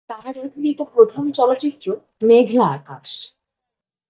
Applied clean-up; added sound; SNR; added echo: neural mask model DeepFilterNet 3.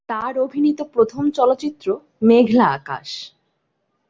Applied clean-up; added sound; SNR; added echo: none; none; none; none.